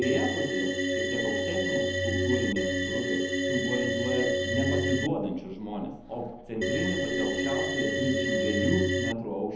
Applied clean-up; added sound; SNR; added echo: none; Organ; -3 dB; reverberation time 0.8 s.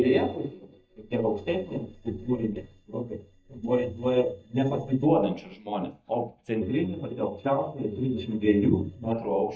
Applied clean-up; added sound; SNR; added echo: neural mask model DeepFilterNet 3.